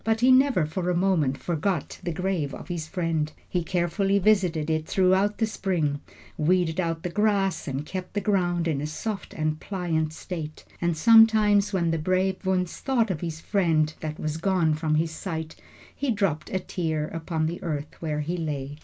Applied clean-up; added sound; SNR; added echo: none; none; none; none.